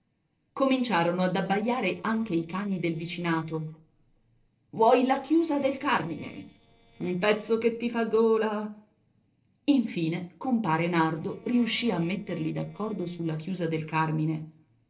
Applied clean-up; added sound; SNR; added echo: neural separator model SepFormer DNS4.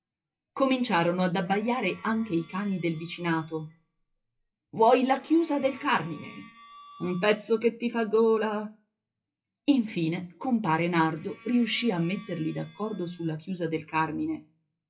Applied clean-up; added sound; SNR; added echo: classical method WPE with log-MMSE.